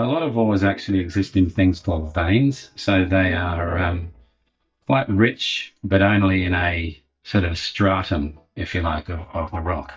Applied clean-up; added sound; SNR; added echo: neural mask model DeepFilterNet 3.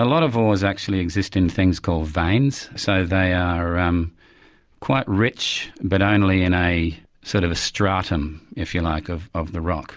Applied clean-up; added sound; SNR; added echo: none; none; none; none.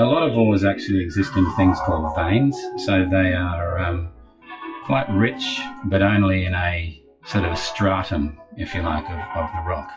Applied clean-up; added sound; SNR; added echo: classical method WPE with log-MMSE.